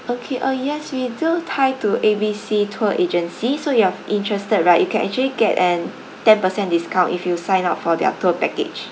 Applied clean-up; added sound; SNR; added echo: none; none; none; none.